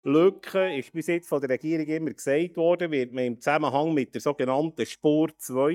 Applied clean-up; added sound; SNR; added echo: neural mask model DeepFilterNet 3.